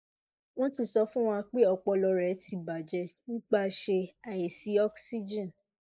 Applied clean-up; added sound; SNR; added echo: neural mask model Resemble Enhance denoiser.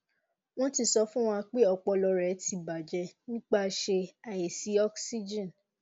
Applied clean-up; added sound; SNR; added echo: none; none; none; none.